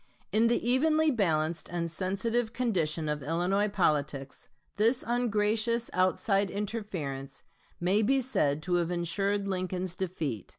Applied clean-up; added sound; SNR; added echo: none; none; none; none.